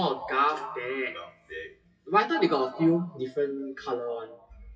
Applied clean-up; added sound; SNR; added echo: classical method WPE with log-MMSE.